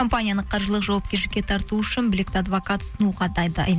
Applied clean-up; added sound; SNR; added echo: none; none; none; none.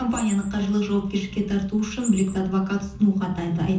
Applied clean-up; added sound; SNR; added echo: none; Chirp, tweet; 20 dB; reverberation time 0.6 s.